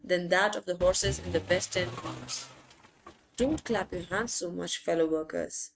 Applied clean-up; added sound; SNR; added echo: neural mask model RNNoise.